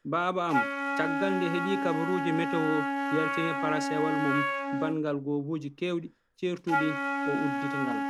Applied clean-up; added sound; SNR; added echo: none; Wind instrument, woodwind instrument; 0 dB; none.